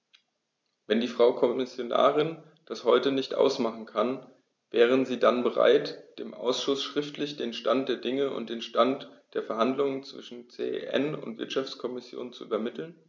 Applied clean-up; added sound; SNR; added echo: none; none; none; none.